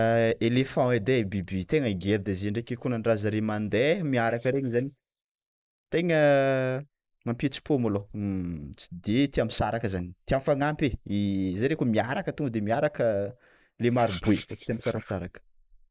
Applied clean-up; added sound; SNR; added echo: neural mask model Resemble Enhance denoiser.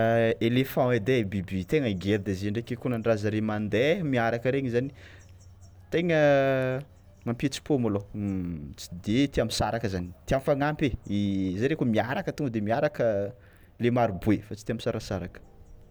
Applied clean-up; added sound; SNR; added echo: none; none; none; none.